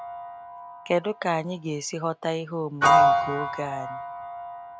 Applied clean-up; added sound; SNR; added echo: none; Piano; -4 dB; none.